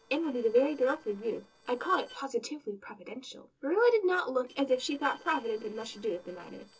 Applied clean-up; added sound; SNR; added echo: neural separator model SepFormer DNS4.